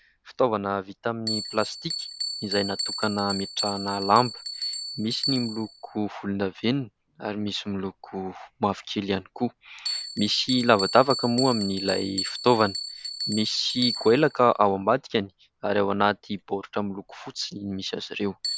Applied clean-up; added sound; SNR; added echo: none; Bell; 9 dB; none.